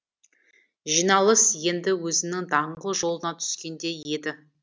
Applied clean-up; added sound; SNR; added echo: none; none; none; none.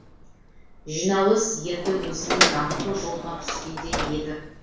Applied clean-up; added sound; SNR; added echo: none; Door; 2 dB; reverberation time 0.6 s.